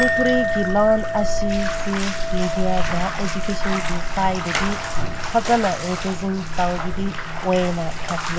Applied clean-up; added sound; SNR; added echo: none; Chink, clink + Bathtub (filling or washing); -1 dB; none.